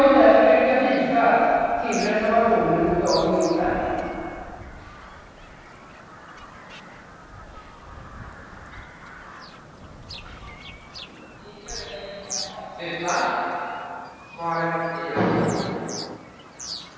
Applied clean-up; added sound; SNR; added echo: none; Bird vocalization, bird call, bird song; 16 dB; reverberation time 2.2 s.